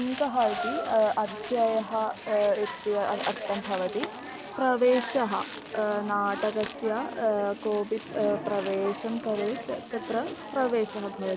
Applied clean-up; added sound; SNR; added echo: none; Crumpling, crinkling; 13 dB; none.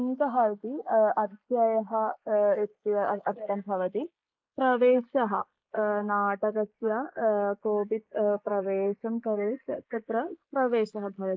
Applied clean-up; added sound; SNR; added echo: neural mask model Resemble Enhance denoiser.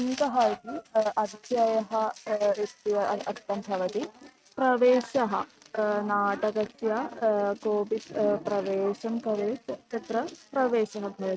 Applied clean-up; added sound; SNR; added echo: neural mask model RNNoise.